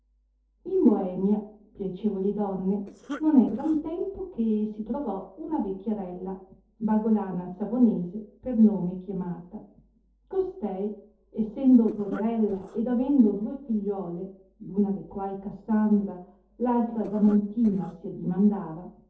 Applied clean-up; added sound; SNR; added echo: neural separator model SepFormer DNS4.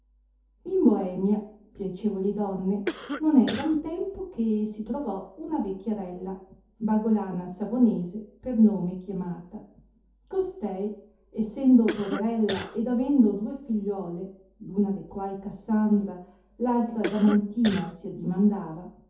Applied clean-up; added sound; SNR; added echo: none; Cough; 8 dB; reverberation time 0.5 s.